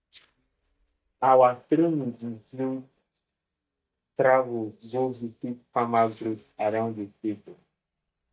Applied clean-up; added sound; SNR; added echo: neural mask model DeepFilterNet 3.